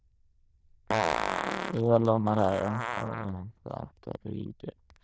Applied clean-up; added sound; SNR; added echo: neural diffusion model UNIVERSE++.